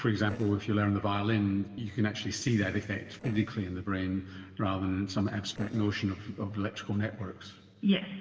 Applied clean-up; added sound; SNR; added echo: neural separator model SepFormer DNS4.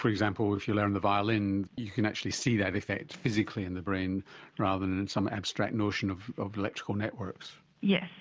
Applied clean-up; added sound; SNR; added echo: none; none; none; none.